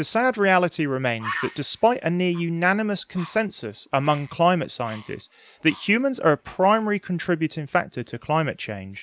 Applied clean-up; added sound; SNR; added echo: none; Bird; 19 dB; none.